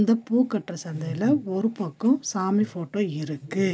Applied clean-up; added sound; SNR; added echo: none; none; none; none.